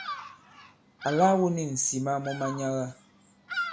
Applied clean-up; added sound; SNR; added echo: none; Bird vocalization, bird call, bird song; 11 dB; none.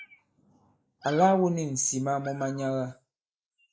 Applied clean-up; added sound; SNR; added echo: neural mask model Resemble Enhance denoiser.